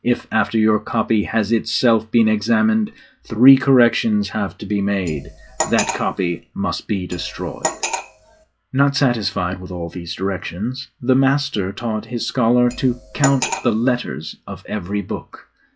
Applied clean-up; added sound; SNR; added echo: classical method log-MMSE.